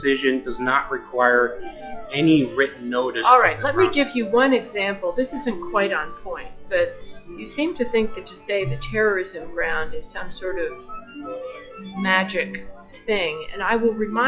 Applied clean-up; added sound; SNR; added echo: classical method log-MMSE.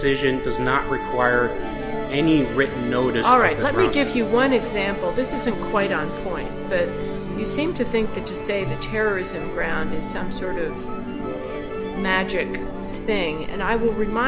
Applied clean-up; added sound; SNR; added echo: none; Musical instrument; 6 dB; none.